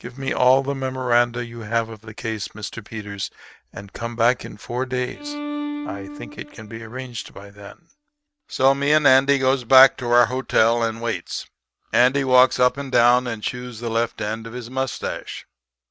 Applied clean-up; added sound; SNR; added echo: neural mask model RNNoise.